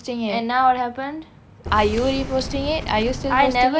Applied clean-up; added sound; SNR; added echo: none; Subway, metro, underground; 8 dB; none.